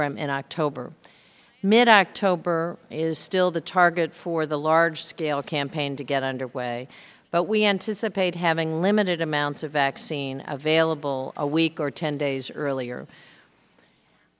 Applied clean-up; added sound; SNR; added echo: none; none; none; none.